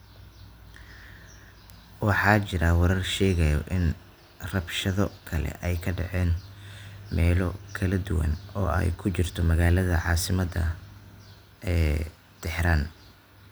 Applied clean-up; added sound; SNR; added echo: none; none; none; none.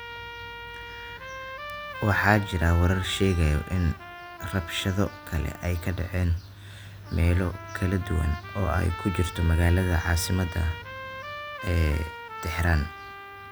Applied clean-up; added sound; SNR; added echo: none; Trumpet; 13 dB; none.